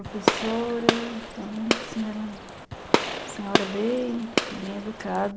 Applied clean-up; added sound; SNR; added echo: none; Gunshot, gunfire; -2 dB; none.